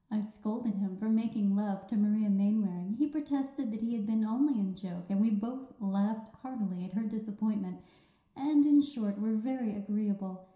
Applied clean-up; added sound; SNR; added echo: none; none; none; reverberation time 0.7 s.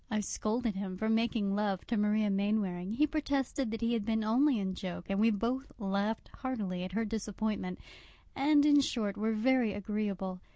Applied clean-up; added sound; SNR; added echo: none; none; none; none.